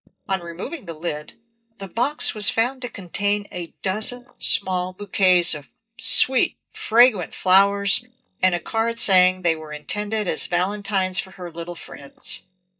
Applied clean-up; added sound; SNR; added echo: neural mask model DeepFilterNet 3.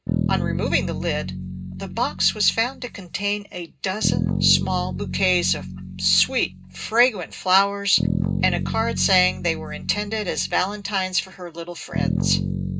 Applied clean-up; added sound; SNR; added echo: none; Bass guitar; 3 dB; reverberation time 0.2 s.